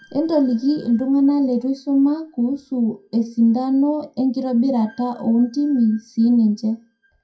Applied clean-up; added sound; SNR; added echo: classical method WPE with log-MMSE.